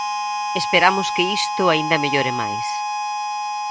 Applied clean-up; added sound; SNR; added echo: none; Harmonica; 2 dB; none.